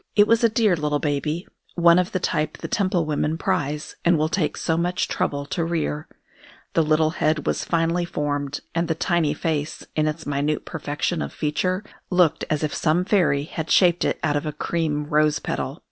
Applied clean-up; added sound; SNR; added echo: none; none; none; none.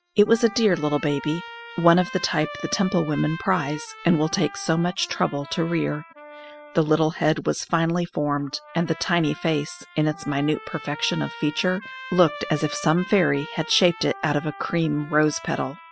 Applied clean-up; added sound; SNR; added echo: classical method spectral subtraction.